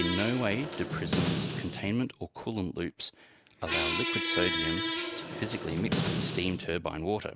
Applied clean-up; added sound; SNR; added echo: none; Squeak; 1 dB; none.